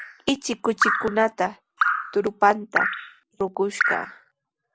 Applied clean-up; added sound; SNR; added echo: none; Drip; 2 dB; none.